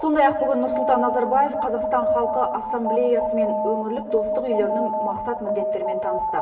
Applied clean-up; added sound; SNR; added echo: none; Alarm; 1 dB; reverberation time 1.3 s.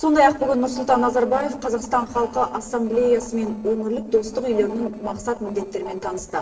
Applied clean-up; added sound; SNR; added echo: neural separator model SepFormer DNS4.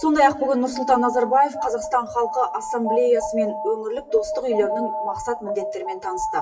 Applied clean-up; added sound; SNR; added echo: classical method WPE with log-MMSE.